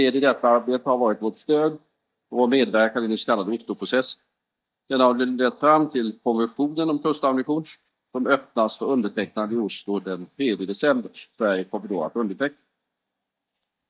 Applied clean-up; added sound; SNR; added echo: neural mask model DeepFilterNet 3.